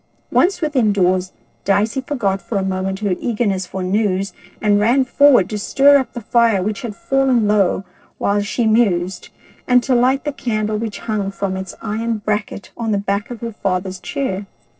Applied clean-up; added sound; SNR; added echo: neural separator model SepFormer DNS4.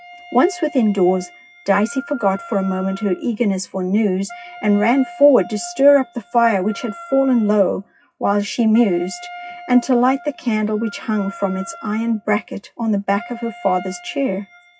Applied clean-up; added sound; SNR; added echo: classical method WPE with log-MMSE.